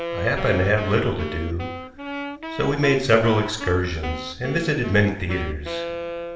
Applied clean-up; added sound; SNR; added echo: none; Wind instrument, woodwind instrument; 9 dB; reverberation time 0.9 s.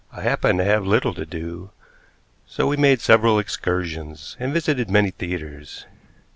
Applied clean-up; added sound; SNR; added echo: none; none; none; none.